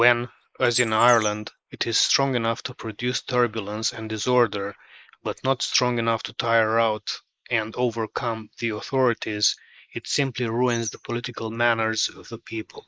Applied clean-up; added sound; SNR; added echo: neural mask model Resemble Enhance denoiser.